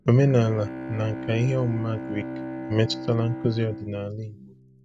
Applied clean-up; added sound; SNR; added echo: none; Bowed string instrument; 10 dB; none.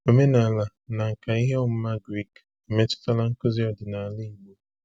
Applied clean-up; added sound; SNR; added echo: none; none; none; none.